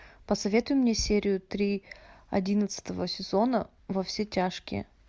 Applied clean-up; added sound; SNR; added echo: none; none; none; none.